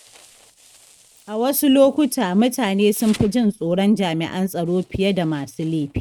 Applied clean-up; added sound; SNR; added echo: neural mask model RNNoise.